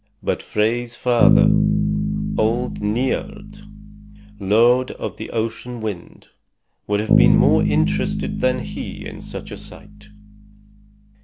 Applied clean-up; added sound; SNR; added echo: none; Bass guitar; -1 dB; none.